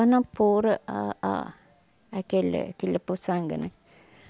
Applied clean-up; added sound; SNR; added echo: none; none; none; none.